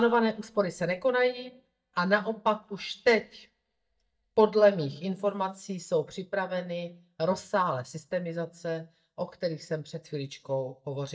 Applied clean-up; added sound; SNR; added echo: neural mask model DeepFilterNet 3.